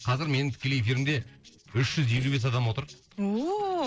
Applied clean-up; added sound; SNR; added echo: neural separator model SepFormer DNS4.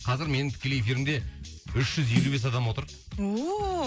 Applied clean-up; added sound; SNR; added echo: none; Snare drum; 6 dB; none.